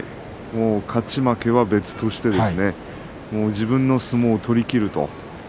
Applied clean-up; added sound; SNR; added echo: none; none; none; none.